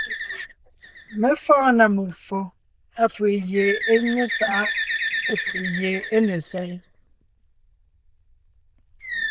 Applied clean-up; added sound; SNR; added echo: neural diffusion model UNIVERSE++.